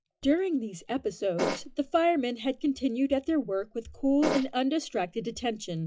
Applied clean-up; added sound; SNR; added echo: classical method log-MMSE.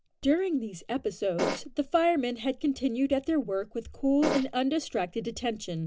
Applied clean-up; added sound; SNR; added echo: none; Fart; 2 dB; none.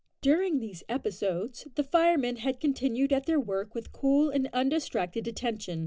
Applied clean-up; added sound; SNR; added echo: none; none; none; none.